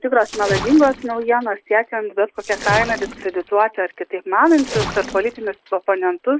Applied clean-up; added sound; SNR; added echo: none; Splash, splatter; 12 dB; none.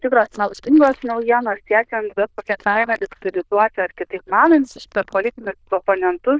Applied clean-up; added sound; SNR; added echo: neural diffusion model UNIVERSE++.